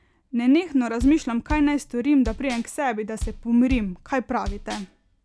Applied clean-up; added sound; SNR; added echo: none; Bass drum; 11 dB; none.